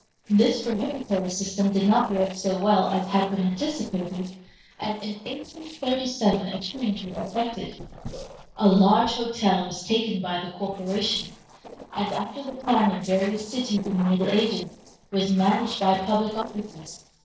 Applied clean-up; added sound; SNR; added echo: neural separator model SepFormer DNS4.